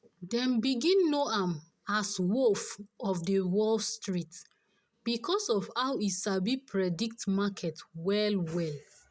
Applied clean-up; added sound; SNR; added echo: none; none; none; none.